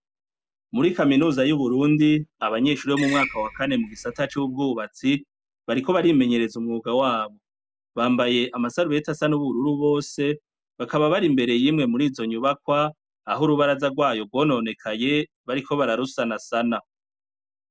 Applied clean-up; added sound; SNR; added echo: none; Screech; 11 dB; none.